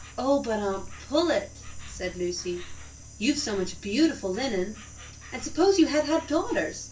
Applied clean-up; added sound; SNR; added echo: none; Insect; 14 dB; reverberation time 0.2 s.